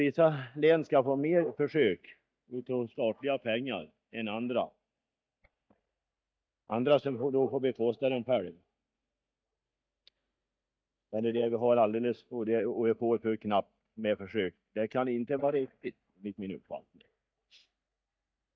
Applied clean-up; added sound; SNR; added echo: neural mask model DeepFilterNet 3.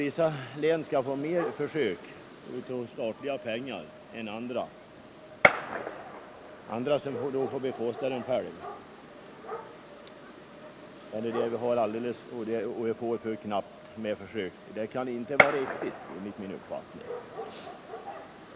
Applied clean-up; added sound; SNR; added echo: none; Gunshot, gunfire; 3 dB; none.